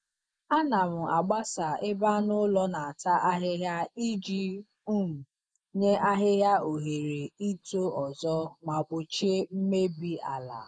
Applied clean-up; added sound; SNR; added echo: neural mask model Resemble Enhance denoiser.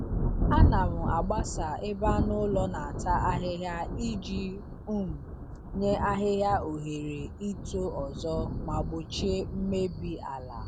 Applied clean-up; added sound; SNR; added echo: none; Thunder; -1 dB; none.